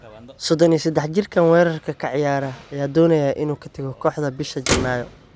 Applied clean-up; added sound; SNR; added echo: none; Motor vehicle (road); 12 dB; none.